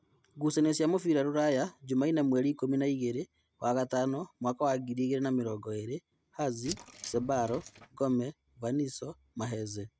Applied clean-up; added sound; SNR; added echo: neural mask model RNNoise.